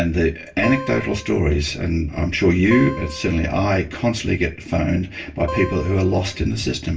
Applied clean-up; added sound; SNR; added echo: none; Acoustic guitar; 13 dB; reverberation time 0.2 s.